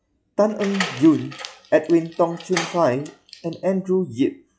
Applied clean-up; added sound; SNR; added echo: classical method log-MMSE.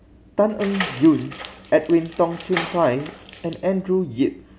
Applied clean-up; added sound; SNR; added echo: none; Door; 12 dB; none.